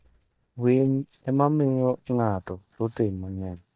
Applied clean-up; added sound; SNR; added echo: neural mask model DeepFilterNet 3.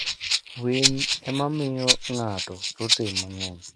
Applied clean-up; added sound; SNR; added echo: neural mask model Resemble Enhance denoiser.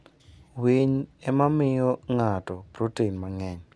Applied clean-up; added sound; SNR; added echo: none; none; none; none.